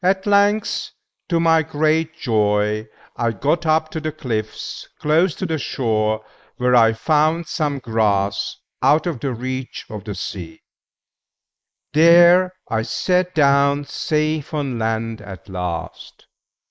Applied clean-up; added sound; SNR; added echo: neural mask model Resemble Enhance denoiser.